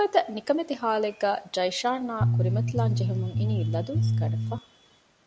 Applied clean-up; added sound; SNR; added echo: none; Bass guitar; -4 dB; none.